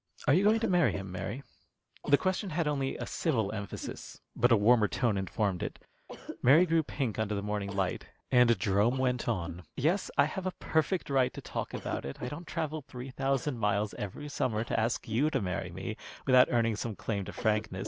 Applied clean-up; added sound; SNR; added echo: none; Cough; 18 dB; none.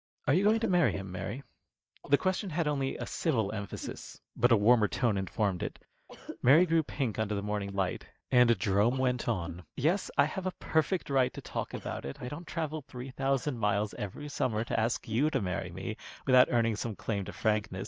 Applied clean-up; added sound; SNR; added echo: neural mask model DeepFilterNet 3.